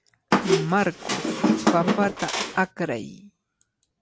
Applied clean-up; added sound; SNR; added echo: none; Squeak; -4 dB; none.